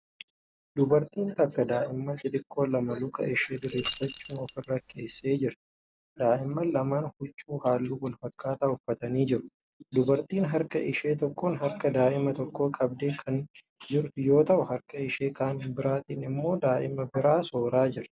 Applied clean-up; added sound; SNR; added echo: none; Rattle / Keys jangling; 5 dB; none.